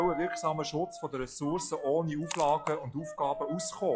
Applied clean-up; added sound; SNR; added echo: classical method log-MMSE.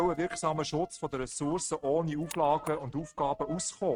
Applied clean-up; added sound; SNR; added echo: neural mask model RNNoise.